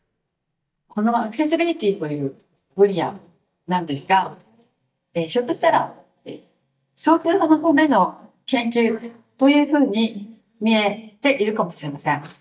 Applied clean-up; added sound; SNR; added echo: neural mask model DeepFilterNet 3.